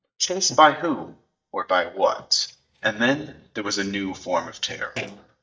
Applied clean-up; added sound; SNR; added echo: neural mask model DeepFilterNet 3.